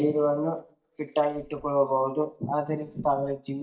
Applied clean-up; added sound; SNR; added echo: neural mask model DeepFilterNet 3.